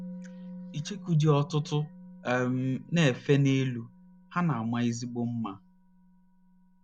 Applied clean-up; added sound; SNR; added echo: none; Musical instrument; 18 dB; none.